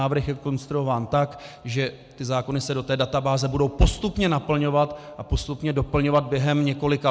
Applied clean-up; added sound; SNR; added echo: none; none; none; none.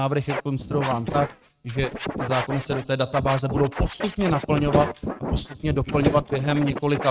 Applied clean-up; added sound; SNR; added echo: neural mask model RNNoise.